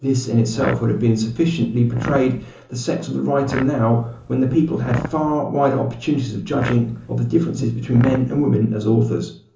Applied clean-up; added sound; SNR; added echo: none; Fart; 11 dB; reverberation time 0.8 s.